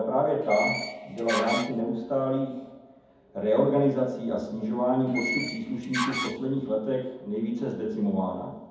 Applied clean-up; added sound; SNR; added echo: none; Door; 5 dB; reverberation time 1.2 s.